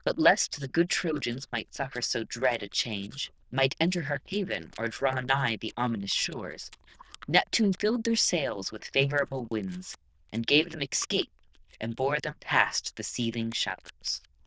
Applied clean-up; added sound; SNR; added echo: neural diffusion model UNIVERSE++.